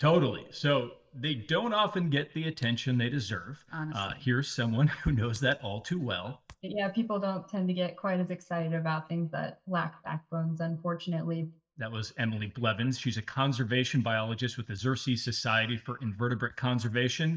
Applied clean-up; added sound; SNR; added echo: neural mask model DeepFilterNet 3.